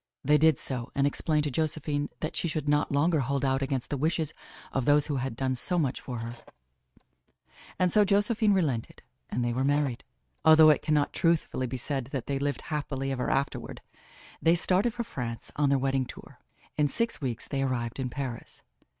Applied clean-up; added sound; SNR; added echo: neural mask model RNNoise.